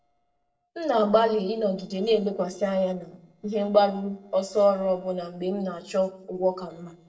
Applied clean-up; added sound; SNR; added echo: neural separator model SepFormer DNS4.